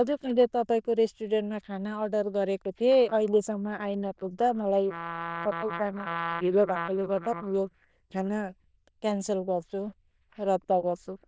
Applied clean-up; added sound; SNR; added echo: neural diffusion model UNIVERSE++.